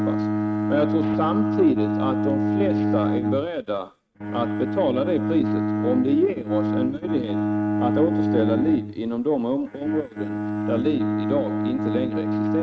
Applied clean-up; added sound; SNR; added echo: neural mask model RNNoise.